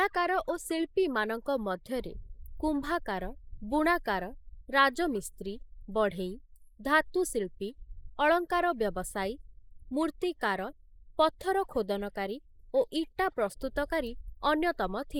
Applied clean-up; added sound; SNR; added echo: neural mask model Resemble Enhance denoiser.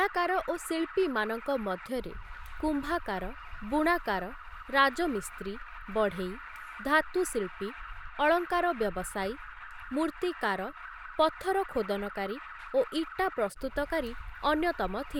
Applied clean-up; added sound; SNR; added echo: none; Alarm; 12 dB; none.